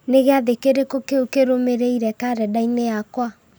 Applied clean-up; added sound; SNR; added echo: none; none; none; none.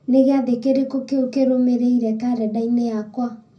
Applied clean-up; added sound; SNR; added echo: none; none; none; reverberation time 0.4 s.